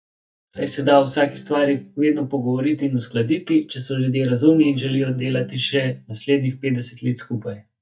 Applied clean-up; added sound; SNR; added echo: neural mask model DeepFilterNet 3.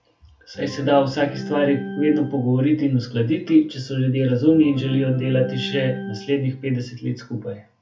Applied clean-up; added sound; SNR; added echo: none; Organ; 14 dB; reverberation time 0.3 s.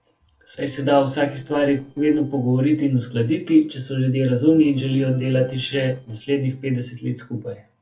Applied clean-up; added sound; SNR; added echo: neural separator model SepFormer DNS4.